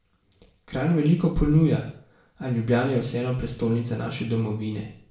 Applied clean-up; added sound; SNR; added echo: none; none; none; reverberation time 0.5 s.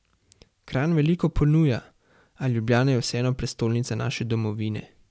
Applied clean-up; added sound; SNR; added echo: none; none; none; none.